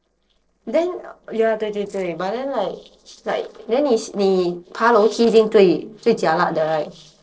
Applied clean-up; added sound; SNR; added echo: neural separator model SepFormer DNS4.